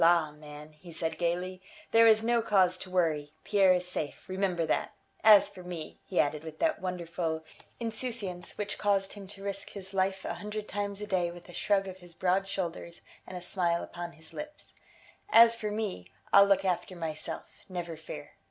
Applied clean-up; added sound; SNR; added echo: none; none; none; none.